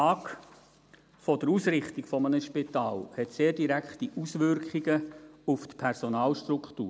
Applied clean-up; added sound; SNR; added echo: none; none; none; none.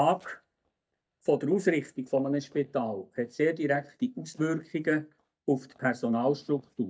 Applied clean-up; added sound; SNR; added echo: neural mask model DeepFilterNet 3.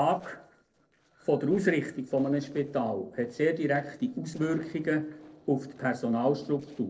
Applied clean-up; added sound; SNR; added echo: neural separator model SepFormer DNS4.